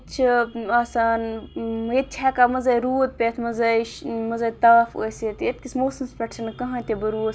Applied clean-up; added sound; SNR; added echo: none; none; none; none.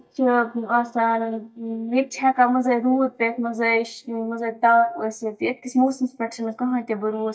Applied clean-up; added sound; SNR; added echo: neural mask model DeepFilterNet 3.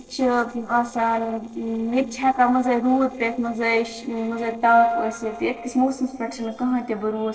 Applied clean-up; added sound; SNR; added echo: neural separator model SepFormer DNS4.